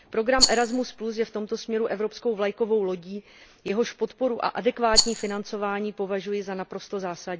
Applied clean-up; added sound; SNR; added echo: none; Rattle; -2 dB; none.